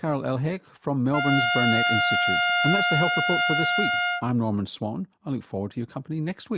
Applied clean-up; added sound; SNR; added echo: none; Trumpet; -3 dB; none.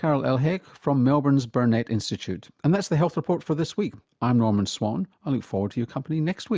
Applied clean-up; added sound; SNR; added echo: none; none; none; none.